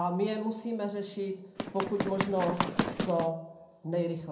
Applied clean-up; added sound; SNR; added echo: none; Run; 1 dB; reverberation time 0.6 s.